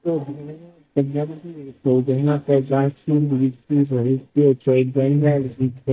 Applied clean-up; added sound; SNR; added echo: neural mask model DeepFilterNet 3.